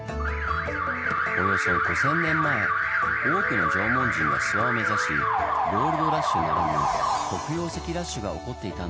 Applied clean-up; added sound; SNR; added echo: none; Alarm; -5 dB; none.